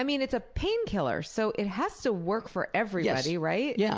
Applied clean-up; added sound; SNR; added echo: none; none; none; none.